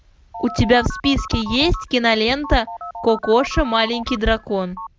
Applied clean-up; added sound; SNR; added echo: none; Telephone; 14 dB; none.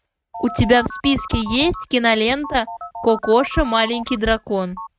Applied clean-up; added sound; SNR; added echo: neural mask model RNNoise.